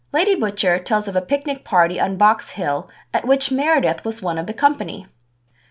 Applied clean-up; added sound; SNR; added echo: none; none; none; none.